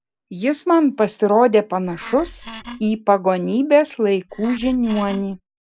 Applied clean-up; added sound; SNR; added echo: neural mask model Resemble Enhance denoiser.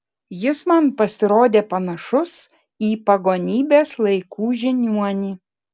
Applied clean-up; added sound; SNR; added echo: none; none; none; none.